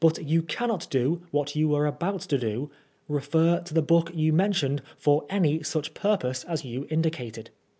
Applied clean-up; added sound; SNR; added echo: none; none; none; none.